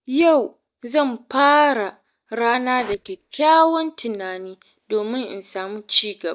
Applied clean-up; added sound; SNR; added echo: neural mask model DeepFilterNet 3.